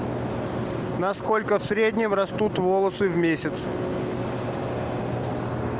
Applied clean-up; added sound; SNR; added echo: none; none; none; none.